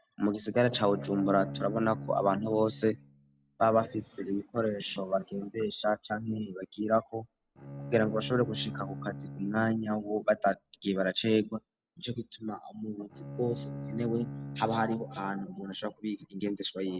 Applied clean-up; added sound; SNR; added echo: none; Bowed string instrument; 11 dB; none.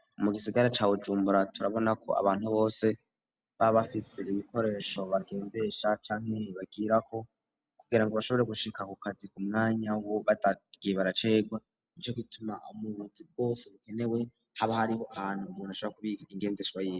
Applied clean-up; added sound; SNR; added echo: none; none; none; none.